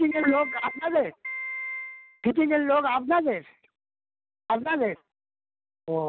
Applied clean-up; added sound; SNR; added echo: none; Piano; 8 dB; none.